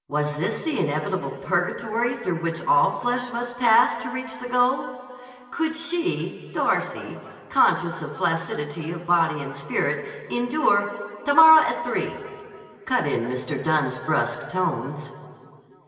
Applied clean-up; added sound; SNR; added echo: none; Bird; 19 dB; reverberation time 2.3 s.